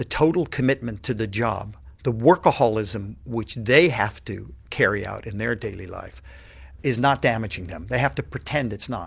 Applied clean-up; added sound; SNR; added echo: none; none; none; none.